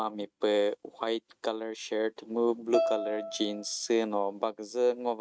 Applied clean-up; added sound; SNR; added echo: neural mask model RNNoise.